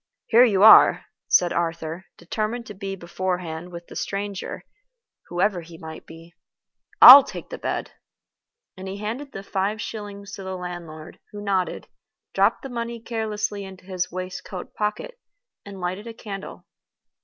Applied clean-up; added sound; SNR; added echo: none; none; none; none.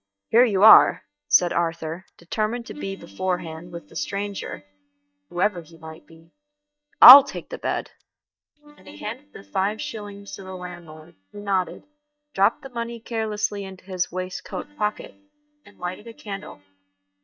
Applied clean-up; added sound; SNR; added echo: neural mask model DeepFilterNet 3.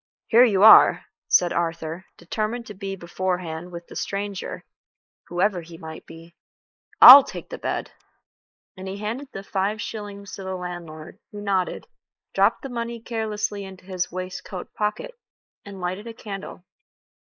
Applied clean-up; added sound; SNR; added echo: neural mask model Resemble Enhance denoiser.